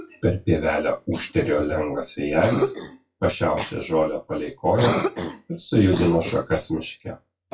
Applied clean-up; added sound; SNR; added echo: classical method WPE with log-MMSE.